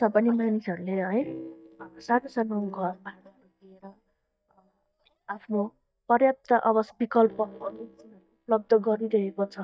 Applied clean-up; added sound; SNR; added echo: neural mask model DeepFilterNet 3.